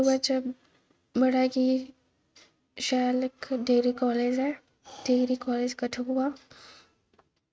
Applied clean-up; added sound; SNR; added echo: neural mask model RNNoise.